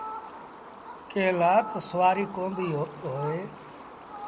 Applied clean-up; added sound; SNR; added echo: none; Fowl; 11 dB; none.